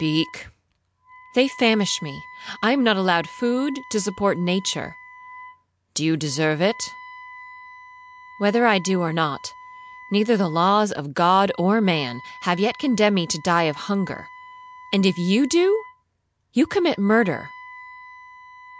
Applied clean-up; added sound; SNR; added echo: none; Wind instrument, woodwind instrument; 20 dB; none.